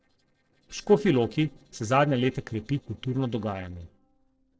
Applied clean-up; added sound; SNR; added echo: neural separator model SepFormer DNS4.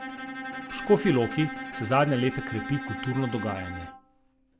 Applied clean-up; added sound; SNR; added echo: none; Bowed string instrument; 9 dB; none.